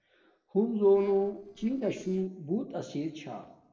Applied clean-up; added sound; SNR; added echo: neural separator model SepFormer DNS4.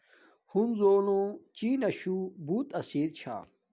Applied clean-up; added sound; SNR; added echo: none; none; none; none.